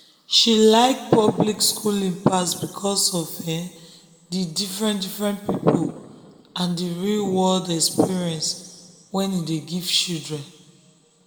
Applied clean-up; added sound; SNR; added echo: none; none; none; reverberation time 1.2 s.